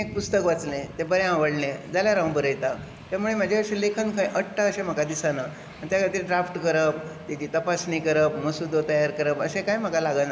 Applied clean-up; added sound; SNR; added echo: none; Train; 18 dB; none.